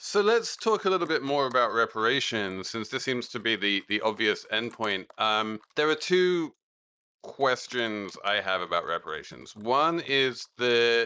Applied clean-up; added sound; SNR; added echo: neural mask model Resemble Enhance denoiser.